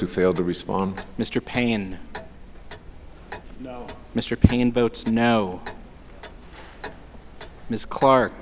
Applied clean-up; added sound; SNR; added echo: none; Clock; 15 dB; none.